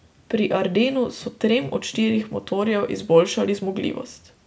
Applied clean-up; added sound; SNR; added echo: none; none; none; none.